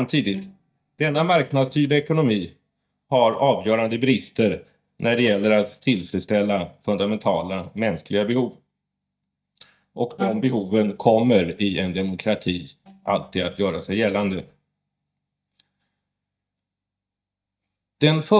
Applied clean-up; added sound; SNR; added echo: neural mask model DeepFilterNet 3.